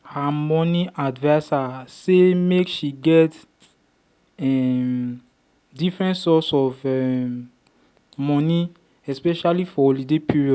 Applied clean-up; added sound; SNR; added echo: none; none; none; none.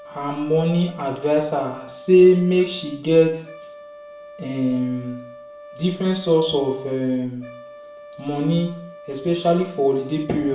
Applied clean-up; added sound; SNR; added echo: none; Brass instrument; 19 dB; reverberation time 0.5 s.